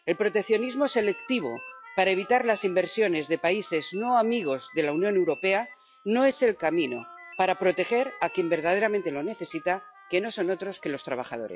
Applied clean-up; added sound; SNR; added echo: classical method log-MMSE.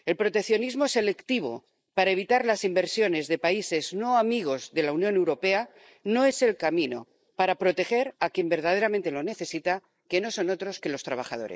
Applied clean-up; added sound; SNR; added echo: neural mask model Resemble Enhance denoiser.